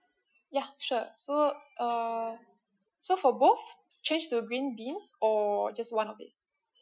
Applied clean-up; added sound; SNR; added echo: classical method Wiener filter.